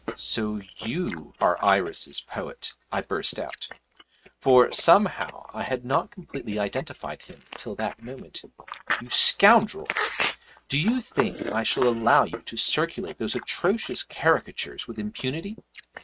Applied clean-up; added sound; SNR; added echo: neural mask model RNNoise.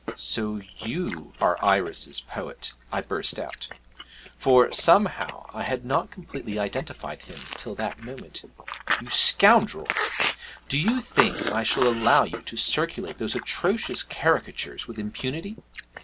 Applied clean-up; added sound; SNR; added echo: none; Chewing, mastication; 9 dB; none.